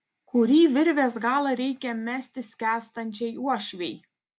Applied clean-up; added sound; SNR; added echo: none; none; none; none.